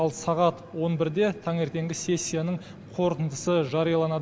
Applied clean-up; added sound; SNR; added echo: none; none; none; none.